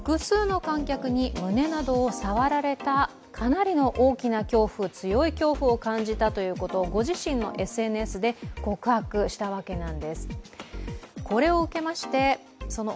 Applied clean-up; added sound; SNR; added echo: none; none; none; none.